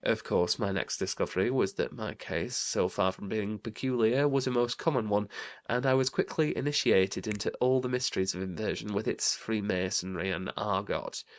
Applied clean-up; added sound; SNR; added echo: neural mask model RNNoise.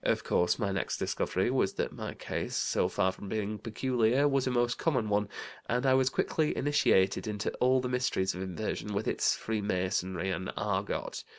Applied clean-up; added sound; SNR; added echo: none; none; none; none.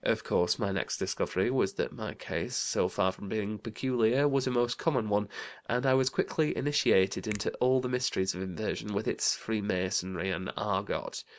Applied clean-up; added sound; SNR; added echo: none; Finger snapping; 19 dB; none.